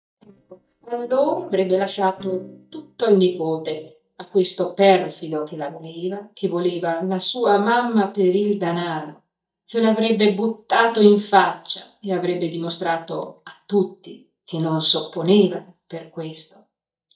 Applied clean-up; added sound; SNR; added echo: neural mask model DeepFilterNet 3.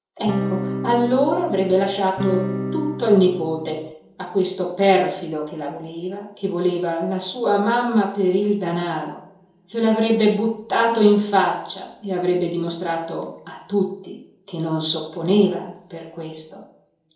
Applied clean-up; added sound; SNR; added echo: none; Acoustic guitar / Strum; 5 dB; reverberation time 2.8 s.